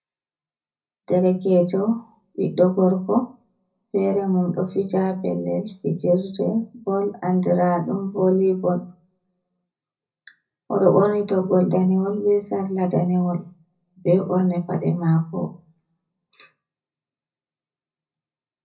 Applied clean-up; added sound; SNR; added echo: none; none; none; reverberation time 0.4 s.